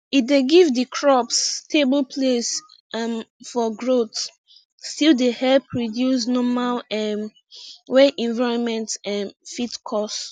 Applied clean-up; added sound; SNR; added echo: none; none; none; none.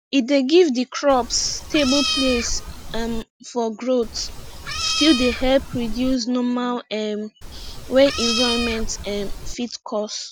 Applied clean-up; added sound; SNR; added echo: none; Meow; 5 dB; none.